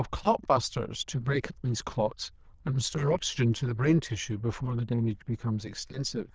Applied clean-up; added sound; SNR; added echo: neural diffusion model UNIVERSE++.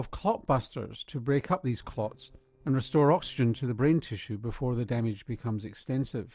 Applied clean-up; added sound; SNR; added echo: neural separator model SepFormer DNS4.